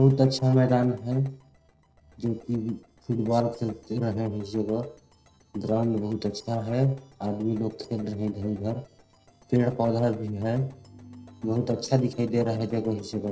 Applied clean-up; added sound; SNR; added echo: neural separator model SepFormer DNS4.